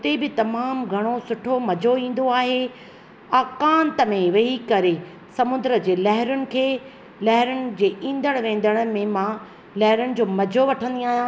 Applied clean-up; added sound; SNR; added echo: none; none; none; none.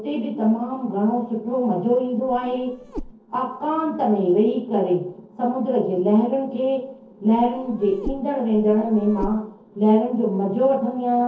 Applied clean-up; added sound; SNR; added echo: neural separator model SepFormer DNS4.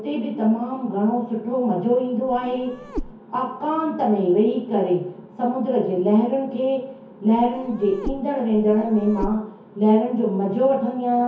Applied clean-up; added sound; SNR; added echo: none; Meow; 12 dB; reverberation time 0.6 s.